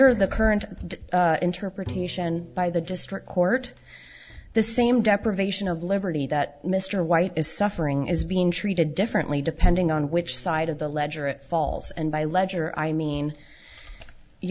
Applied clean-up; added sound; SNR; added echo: none; Bowed string instrument; 18 dB; none.